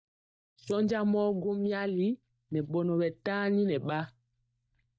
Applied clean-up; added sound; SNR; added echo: neural mask model DeepFilterNet 3.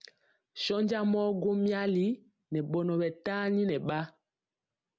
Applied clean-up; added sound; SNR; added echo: none; none; none; none.